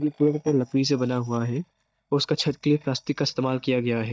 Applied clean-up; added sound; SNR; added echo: neural mask model DeepFilterNet 3.